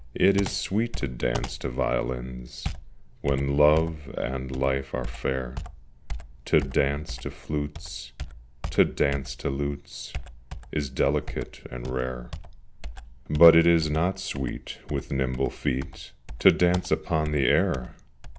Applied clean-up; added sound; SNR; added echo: none; Computer keyboard; 11 dB; none.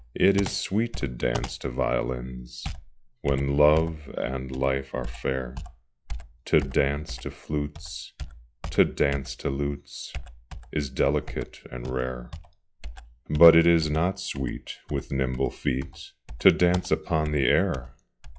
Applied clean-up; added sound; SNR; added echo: classical method log-MMSE.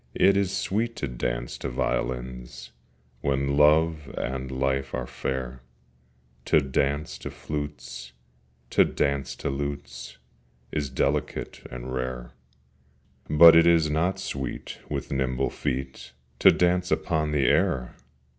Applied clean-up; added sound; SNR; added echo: none; none; none; none.